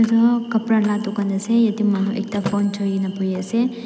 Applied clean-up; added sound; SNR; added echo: none; Telephone; 19 dB; none.